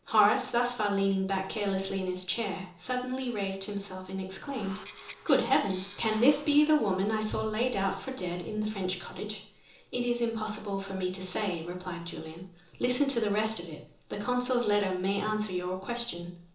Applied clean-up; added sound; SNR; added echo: neural separator model SepFormer DNS4.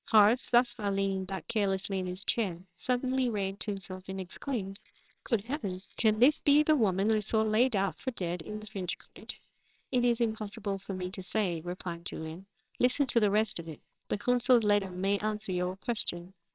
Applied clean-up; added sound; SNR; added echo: neural separator model SepFormer WHAMR!.